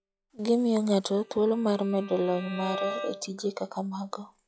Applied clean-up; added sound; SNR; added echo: classical method log-MMSE.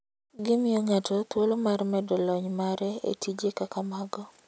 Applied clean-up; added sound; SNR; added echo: none; none; none; none.